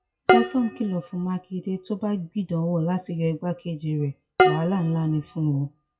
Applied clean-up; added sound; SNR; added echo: classical method WPE with log-MMSE.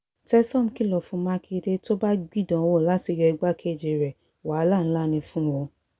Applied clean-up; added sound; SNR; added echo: none; none; none; none.